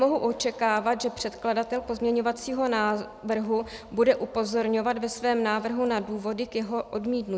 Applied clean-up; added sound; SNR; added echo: none; none; none; none.